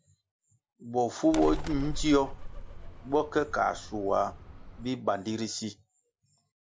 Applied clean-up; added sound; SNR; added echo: none; Bird; 7 dB; none.